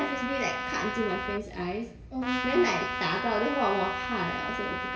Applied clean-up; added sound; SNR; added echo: none; Trumpet; 3 dB; reverberation time 0.7 s.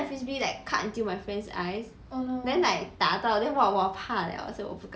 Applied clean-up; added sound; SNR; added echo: none; none; none; none.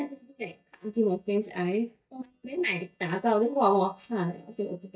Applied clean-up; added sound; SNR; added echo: neural mask model DeepFilterNet 3.